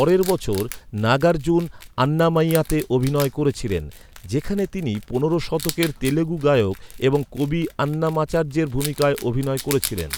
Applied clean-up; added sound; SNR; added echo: none; Wild animals; 16 dB; none.